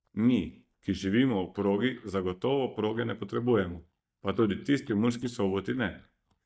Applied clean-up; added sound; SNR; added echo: neural mask model DeepFilterNet 3.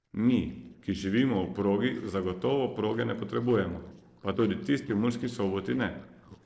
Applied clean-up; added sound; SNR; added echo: neural separator model SepFormer DNS4.